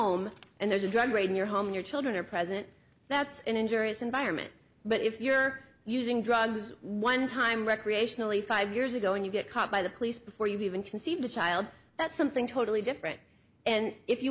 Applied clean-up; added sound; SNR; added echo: none; none; none; none.